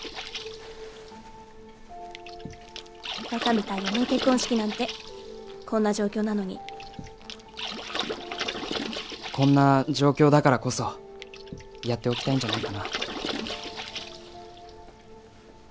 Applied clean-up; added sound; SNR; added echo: none; Water / Splash, splatter; 9 dB; none.